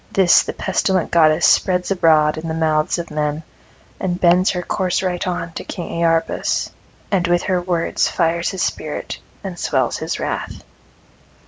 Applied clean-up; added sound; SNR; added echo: none; none; none; none.